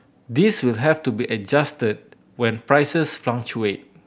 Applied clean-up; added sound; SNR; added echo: none; none; none; none.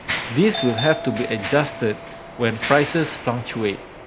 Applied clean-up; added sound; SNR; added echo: none; Mechanisms + Doorbell; 8 dB; none.